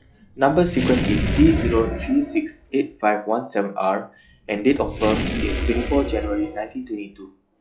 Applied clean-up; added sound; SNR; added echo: classical method log-MMSE.